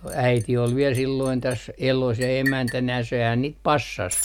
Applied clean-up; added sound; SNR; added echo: none; Liquid; 13 dB; none.